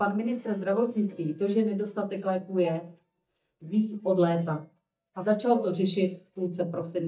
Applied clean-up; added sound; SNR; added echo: neural mask model DeepFilterNet 3.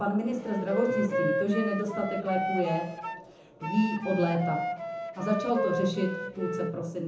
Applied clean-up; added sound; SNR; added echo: none; Wind instrument, woodwind instrument; 4 dB; reverberation time 0.6 s.